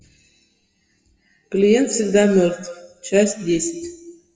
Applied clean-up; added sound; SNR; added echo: classical method WPE with log-MMSE.